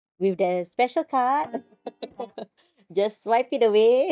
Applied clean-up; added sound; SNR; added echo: neural mask model DeepFilterNet 3.